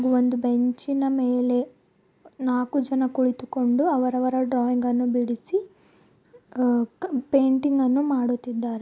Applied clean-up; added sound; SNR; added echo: none; none; none; none.